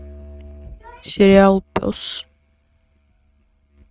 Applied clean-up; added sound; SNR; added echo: neural mask model RNNoise.